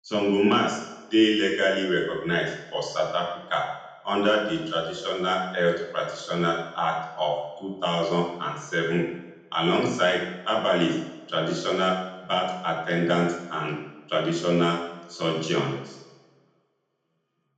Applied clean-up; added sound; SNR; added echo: none; none; none; reverberation time 0.9 s.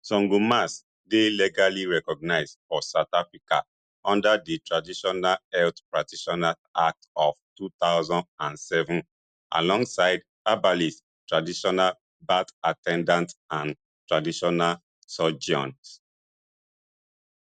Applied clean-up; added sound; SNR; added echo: none; none; none; none.